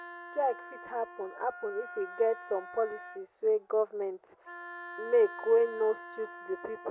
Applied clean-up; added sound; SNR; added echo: none; Wind instrument, woodwind instrument; 14 dB; none.